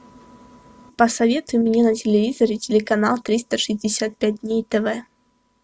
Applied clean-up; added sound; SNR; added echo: none; none; none; none.